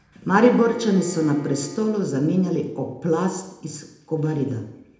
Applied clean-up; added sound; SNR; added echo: none; Bowed string instrument; 18 dB; reverberation time 0.8 s.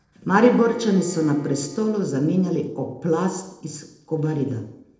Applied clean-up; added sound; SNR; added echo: neural separator model SepFormer DNS4.